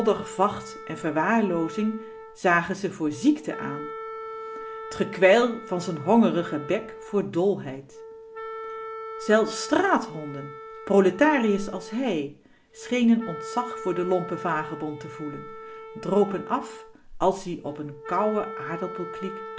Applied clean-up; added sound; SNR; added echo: none; Wind instrument, woodwind instrument; 13 dB; none.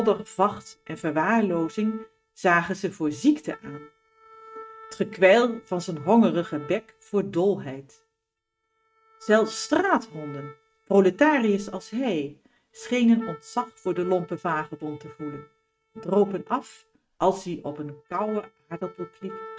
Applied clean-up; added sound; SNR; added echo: neural mask model RNNoise.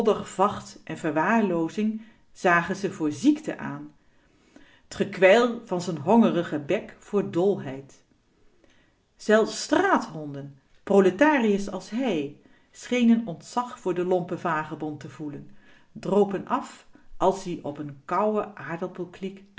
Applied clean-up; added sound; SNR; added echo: none; none; none; none.